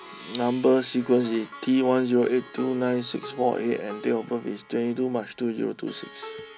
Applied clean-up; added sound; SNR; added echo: none; Plucked string instrument; 18 dB; none.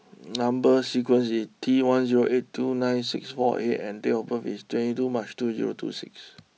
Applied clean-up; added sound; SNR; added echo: none; none; none; none.